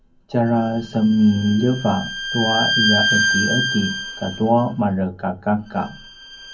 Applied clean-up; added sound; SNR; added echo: none; Bowed string instrument; 4 dB; reverberation time 0.3 s.